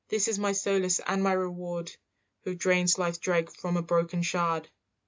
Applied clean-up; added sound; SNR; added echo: none; none; none; none.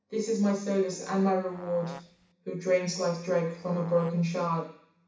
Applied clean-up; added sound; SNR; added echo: none; Fart; 20 dB; reverberation time 0.6 s.